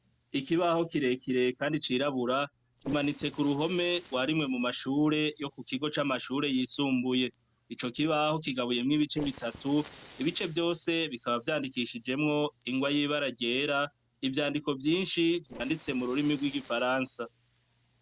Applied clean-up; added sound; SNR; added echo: neural separator model SepFormer DNS4.